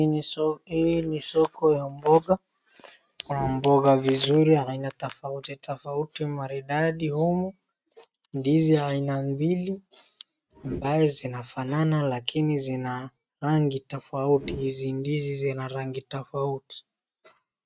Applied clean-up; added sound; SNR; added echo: neural mask model RNNoise.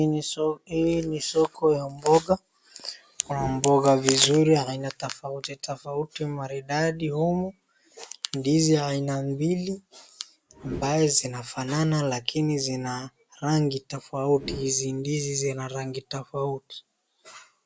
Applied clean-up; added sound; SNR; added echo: none; Whoosh, swoosh, swish; 16 dB; none.